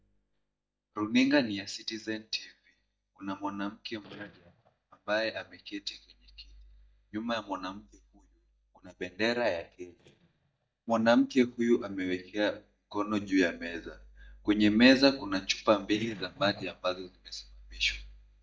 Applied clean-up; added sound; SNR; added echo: neural mask model DeepFilterNet 3.